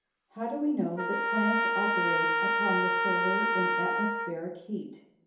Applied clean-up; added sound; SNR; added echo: none; Trumpet; -4 dB; reverberation time 2.8 s.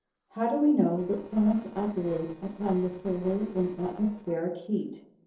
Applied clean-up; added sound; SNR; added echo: neural separator model SepFormer DNS4.